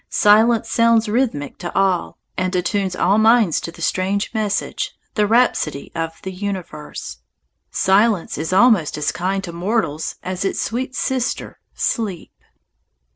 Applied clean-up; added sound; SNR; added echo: none; none; none; none.